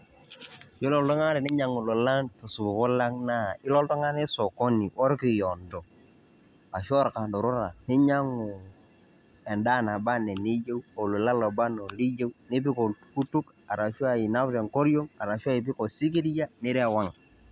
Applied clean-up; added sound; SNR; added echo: none; none; none; none.